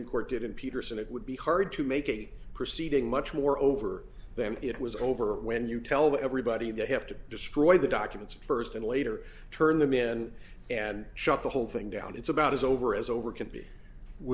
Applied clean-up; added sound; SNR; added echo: none; none; none; none.